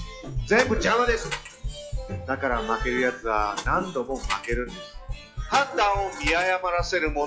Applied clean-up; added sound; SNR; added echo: classical method log-MMSE.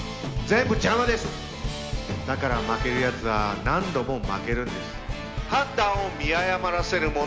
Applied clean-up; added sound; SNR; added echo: none; none; none; none.